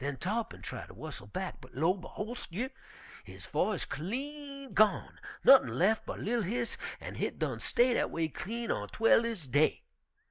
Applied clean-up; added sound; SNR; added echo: none; none; none; none.